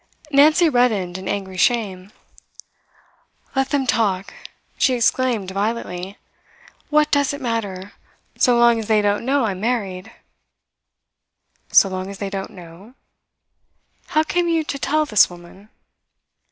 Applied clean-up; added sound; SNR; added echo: none; none; none; none.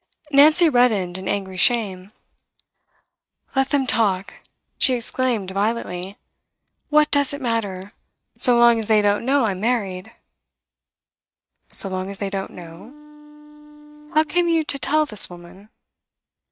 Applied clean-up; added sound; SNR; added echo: neural mask model RNNoise.